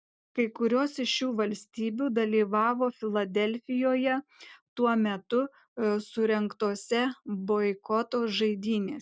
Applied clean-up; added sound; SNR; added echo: none; none; none; none.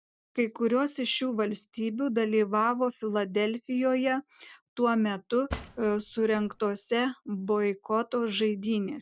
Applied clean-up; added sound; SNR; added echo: none; Cutlery, silverware / Drawer open or close; 13 dB; none.